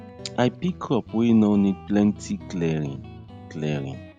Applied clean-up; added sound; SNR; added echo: none; Guitar; 17 dB; none.